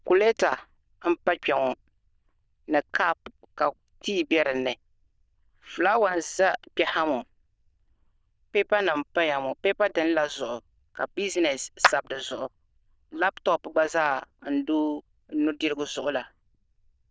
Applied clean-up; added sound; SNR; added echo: neural diffusion model UNIVERSE++.